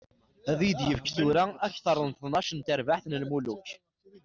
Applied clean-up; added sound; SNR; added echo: none; none; none; none.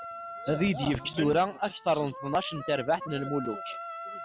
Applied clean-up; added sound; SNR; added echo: none; Wind instrument, woodwind instrument; 12 dB; none.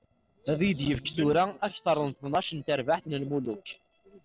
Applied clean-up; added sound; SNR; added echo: neural separator model SepFormer DNS4.